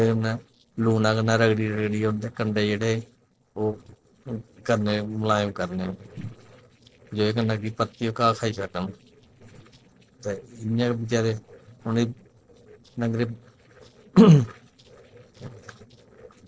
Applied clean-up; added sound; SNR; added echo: neural separator model SepFormer DNS4.